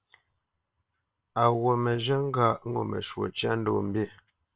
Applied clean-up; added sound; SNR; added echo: neural separator model SepFormer WHAM!.